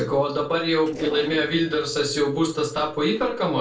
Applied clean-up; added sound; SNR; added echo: neural separator model SepFormer DNS4.